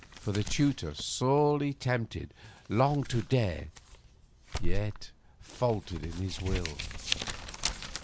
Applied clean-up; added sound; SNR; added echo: none; Crumpling, crinkling; 4 dB; none.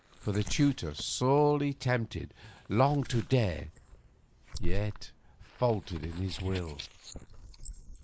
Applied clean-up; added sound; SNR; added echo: neural mask model Resemble Enhance denoiser.